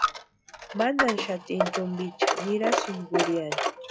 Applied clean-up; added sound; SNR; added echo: classical method log-MMSE.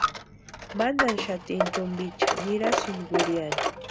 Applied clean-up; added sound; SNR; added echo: none; Coin (dropping); -1 dB; none.